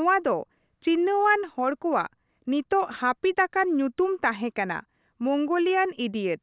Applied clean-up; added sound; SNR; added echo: none; none; none; none.